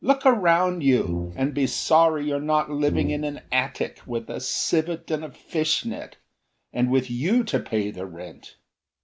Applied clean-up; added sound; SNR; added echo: none; Brass instrument; 8 dB; none.